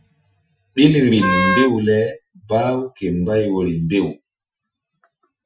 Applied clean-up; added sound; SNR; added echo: classical method Wiener filter.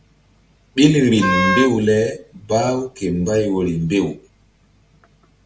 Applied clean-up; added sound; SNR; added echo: none; Wind instrument, woodwind instrument; 2 dB; none.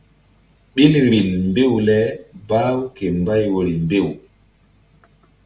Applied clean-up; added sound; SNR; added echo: none; none; none; none.